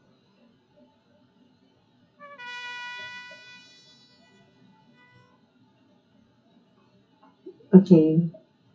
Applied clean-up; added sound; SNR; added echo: classical method WPE with log-MMSE.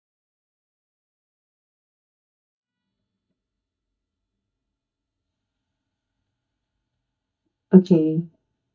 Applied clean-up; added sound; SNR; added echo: neural mask model DeepFilterNet 3.